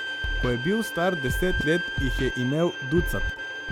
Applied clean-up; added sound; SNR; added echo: none; Scratching (performance technique) + Bowed string instrument; 2 dB; none.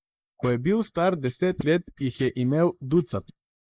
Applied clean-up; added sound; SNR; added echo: neural mask model Resemble Enhance denoiser.